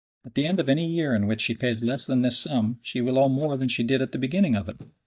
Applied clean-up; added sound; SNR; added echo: neural mask model DeepFilterNet 3.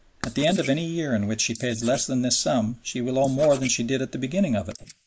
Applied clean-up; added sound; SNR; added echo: neural mask model Resemble Enhance denoiser.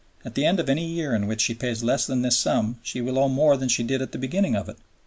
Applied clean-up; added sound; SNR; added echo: none; none; none; none.